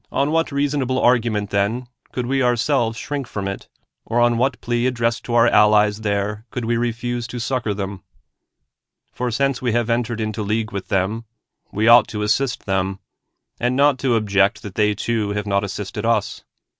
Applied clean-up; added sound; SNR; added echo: none; none; none; none.